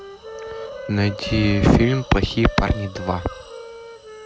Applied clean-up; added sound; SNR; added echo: none; Wind instrument, woodwind instrument + Hiss; 13 dB; none.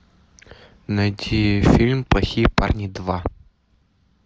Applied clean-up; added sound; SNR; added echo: none; none; none; none.